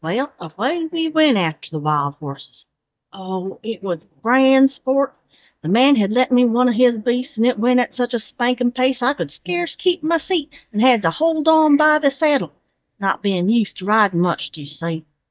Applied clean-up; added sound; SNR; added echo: neural mask model DeepFilterNet 3.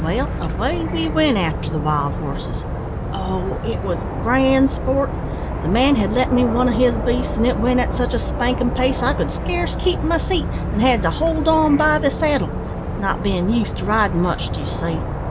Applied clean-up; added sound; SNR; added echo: none; Insect / Frog; 3 dB; none.